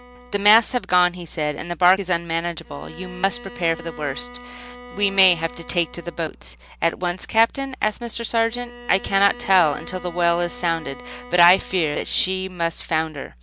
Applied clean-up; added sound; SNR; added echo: none; Bowed string instrument; 19 dB; none.